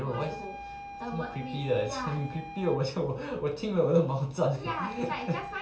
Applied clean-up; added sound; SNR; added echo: none; Wind instrument, woodwind instrument; 13 dB; reverberation time 0.5 s.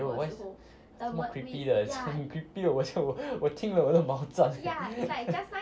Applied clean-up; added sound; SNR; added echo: none; none; none; none.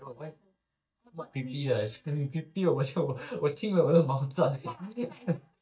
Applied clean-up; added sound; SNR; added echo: neural mask model DeepFilterNet 3.